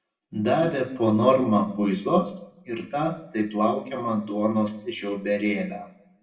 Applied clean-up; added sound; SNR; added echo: none; none; none; reverberation time 0.7 s.